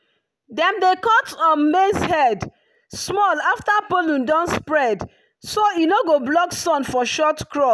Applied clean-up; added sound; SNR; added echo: none; none; none; none.